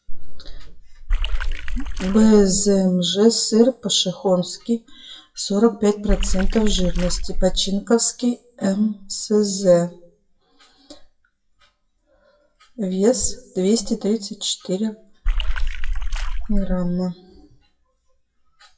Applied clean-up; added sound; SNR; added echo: classical method WPE with log-MMSE.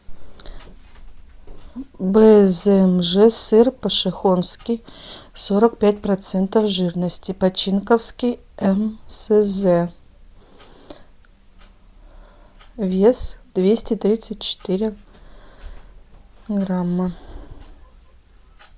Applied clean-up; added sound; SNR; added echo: none; none; none; none.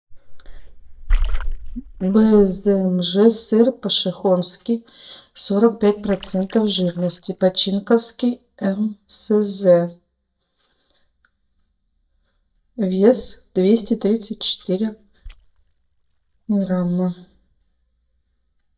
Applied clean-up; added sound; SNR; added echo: neural mask model DeepFilterNet 3.